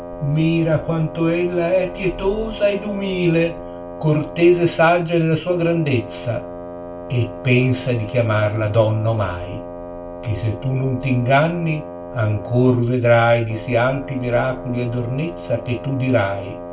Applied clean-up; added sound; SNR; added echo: none; Wind instrument, woodwind instrument; 13 dB; reverberation time 0.2 s.